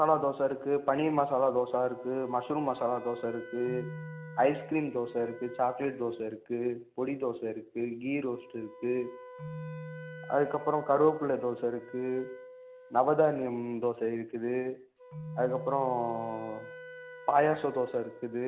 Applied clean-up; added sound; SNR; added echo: none; Wind instrument, woodwind instrument + Keyboard (musical); 16 dB; none.